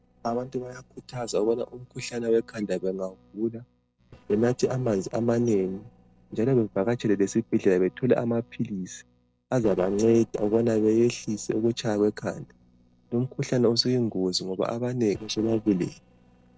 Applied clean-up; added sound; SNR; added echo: neural separator model SepFormer DNS4.